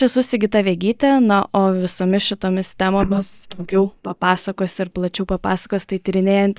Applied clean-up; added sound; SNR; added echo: neural mask model DeepFilterNet 3.